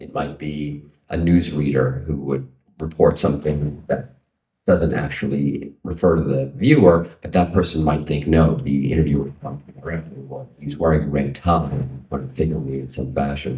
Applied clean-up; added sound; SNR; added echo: neural mask model DeepFilterNet 3.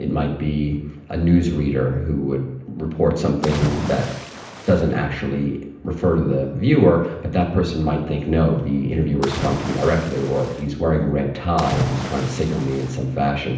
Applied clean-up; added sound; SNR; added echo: none; Splash, splatter; 9 dB; reverberation time 0.8 s.